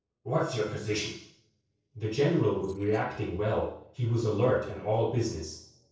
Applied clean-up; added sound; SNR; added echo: neural separator model SepFormer DNS4.